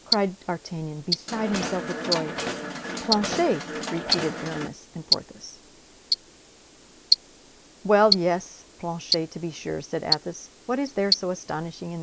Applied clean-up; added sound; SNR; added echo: none; Mechanisms + Tick-tock; 2 dB; none.